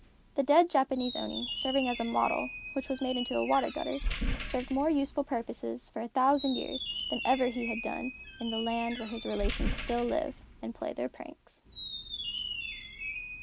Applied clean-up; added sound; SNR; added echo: none; Squeak; 6 dB; none.